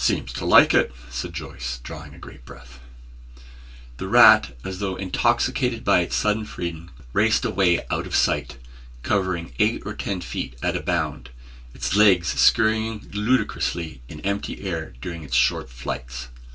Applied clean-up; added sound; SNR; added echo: none; none; none; reverberation time 0.1 s.